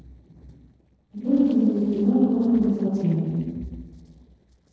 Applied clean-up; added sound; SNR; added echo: neural separator model SepFormer DNS4.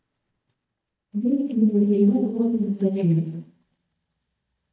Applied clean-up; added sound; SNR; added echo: neural mask model DeepFilterNet 3.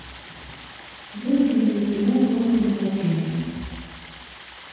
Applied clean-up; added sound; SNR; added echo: none; Stream; 17 dB; reverberation time 2.0 s.